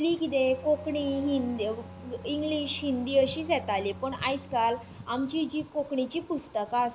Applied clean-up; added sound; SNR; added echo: none; Bowed string instrument; 17 dB; none.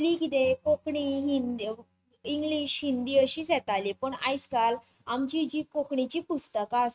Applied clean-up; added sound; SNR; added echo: neural mask model RNNoise.